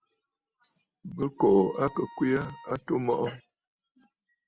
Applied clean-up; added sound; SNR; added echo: none; Wind instrument, woodwind instrument; 19 dB; none.